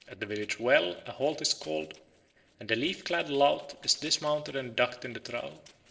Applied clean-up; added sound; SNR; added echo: neural separator model SepFormer DNS4.